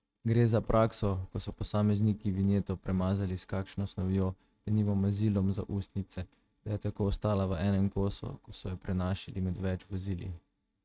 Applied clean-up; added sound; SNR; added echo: neural mask model RNNoise.